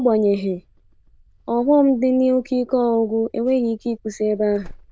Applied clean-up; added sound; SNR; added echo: neural diffusion model UNIVERSE++.